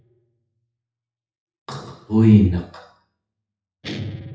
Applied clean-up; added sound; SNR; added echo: classical method WPE with log-MMSE.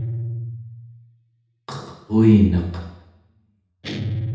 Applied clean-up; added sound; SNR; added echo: none; Guitar; 9 dB; reverberation time 0.8 s.